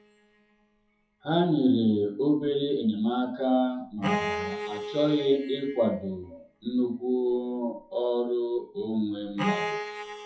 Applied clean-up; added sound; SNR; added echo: classical method WPE with log-MMSE.